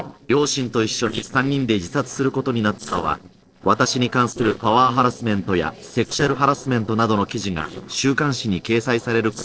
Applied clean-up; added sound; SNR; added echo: neural separator model SepFormer DNS4.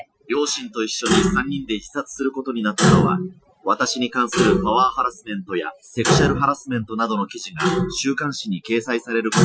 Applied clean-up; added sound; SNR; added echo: classical method Wiener filter.